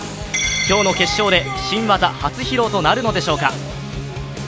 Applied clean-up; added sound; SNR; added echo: none; none; none; none.